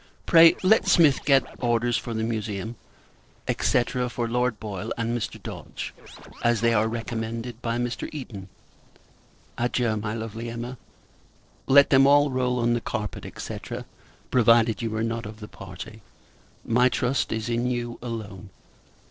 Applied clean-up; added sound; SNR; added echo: neural separator model SepFormer DNS4.